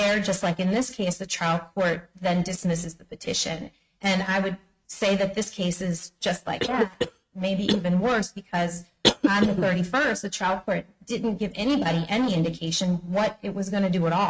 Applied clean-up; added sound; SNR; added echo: neural mask model RNNoise.